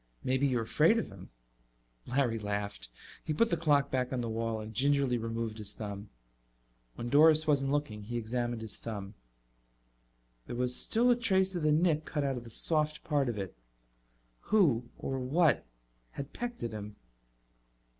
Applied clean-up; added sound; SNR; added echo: none; none; none; none.